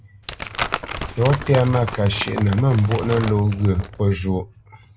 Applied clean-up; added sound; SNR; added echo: none; Crumpling, crinkling; 9 dB; none.